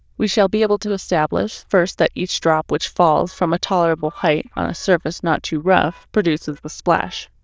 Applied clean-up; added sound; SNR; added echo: neural diffusion model UNIVERSE++.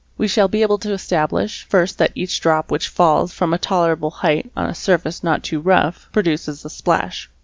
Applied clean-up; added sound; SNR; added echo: none; none; none; none.